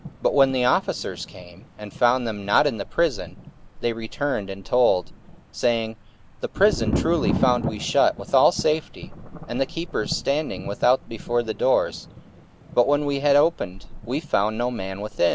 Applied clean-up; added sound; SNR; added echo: none; Thunder; 10 dB; none.